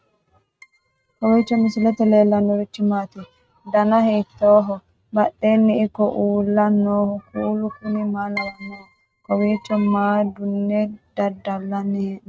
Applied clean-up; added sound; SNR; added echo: neural mask model RNNoise.